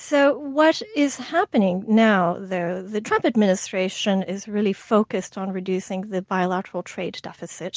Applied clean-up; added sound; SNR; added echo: none; none; none; none.